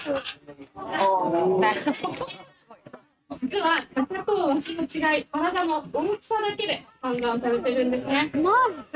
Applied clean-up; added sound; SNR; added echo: neural mask model RNNoise.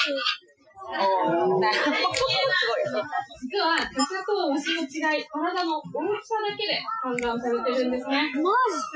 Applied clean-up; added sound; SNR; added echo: classical method Wiener filter.